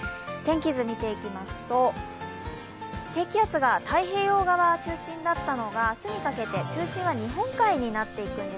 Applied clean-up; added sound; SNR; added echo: none; none; none; none.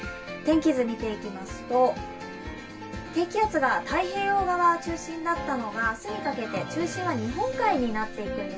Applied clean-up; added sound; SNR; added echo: none; none; none; reverberation time 0.2 s.